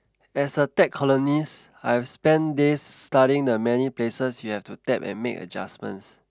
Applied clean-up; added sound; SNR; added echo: none; none; none; none.